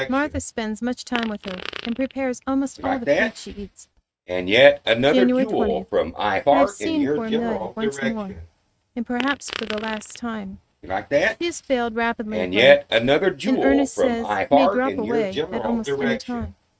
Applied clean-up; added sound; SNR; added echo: neural mask model RNNoise.